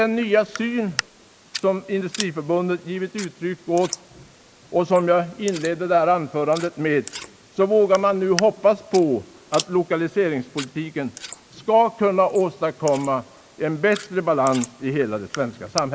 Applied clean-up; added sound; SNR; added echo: neural mask model Resemble Enhance denoiser.